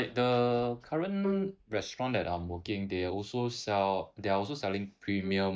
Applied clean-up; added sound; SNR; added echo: neural mask model DeepFilterNet 3.